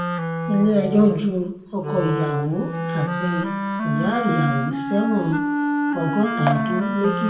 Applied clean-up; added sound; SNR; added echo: none; Wind instrument, woodwind instrument; 2 dB; reverberation time 0.6 s.